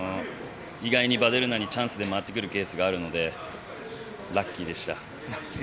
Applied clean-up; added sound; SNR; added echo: none; none; none; none.